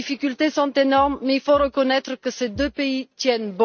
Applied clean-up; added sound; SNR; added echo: neural mask model RNNoise.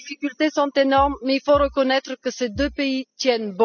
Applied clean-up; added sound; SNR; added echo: classical method spectral subtraction.